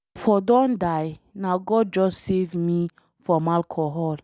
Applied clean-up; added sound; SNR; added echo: none; none; none; none.